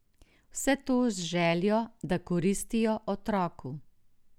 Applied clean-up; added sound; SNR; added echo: none; none; none; none.